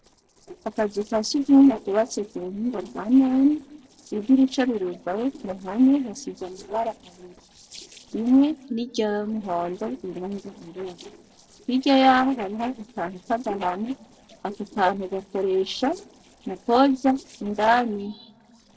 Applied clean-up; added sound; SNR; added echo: neural separator model SepFormer DNS4.